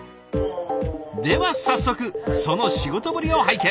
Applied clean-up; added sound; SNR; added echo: none; none; none; none.